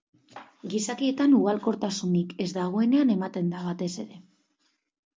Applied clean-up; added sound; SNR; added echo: none; none; none; none.